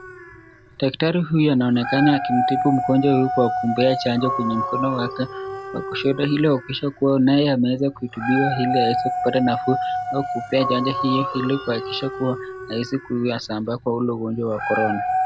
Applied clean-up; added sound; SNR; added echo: none; Dog; 5 dB; none.